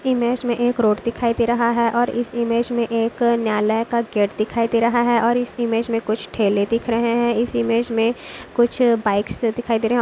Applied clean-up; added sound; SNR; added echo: none; none; none; none.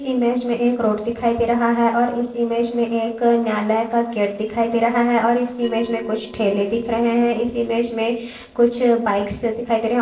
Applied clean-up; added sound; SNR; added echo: neural separator model SepFormer DNS4.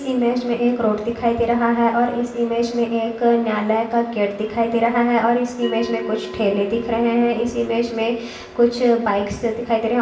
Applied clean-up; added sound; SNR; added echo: none; Bell; 19 dB; reverberation time 0.8 s.